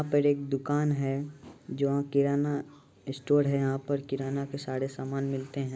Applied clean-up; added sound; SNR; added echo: none; none; none; none.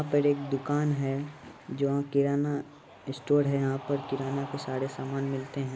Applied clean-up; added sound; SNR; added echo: none; Cheering; 17 dB; none.